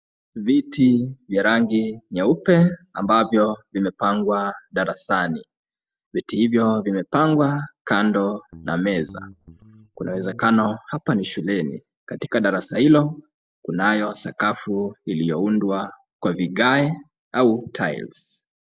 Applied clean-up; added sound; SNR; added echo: neural mask model DeepFilterNet 3.